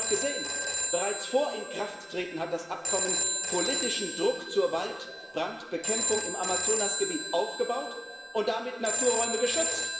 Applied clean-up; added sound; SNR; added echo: none; Telephone; 0 dB; reverberation time 2.1 s.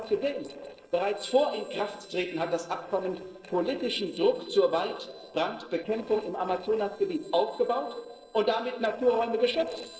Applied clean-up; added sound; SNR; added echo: neural separator model SepFormer DNS4.